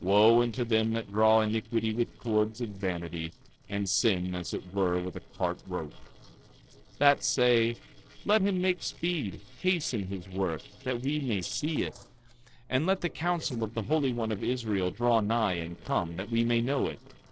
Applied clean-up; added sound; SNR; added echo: neural separator model SepFormer DNS4.